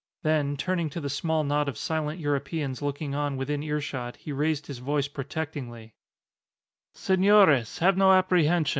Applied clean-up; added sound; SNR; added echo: none; none; none; none.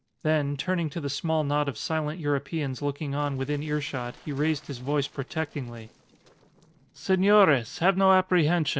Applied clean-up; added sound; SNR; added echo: neural separator model SepFormer DNS4.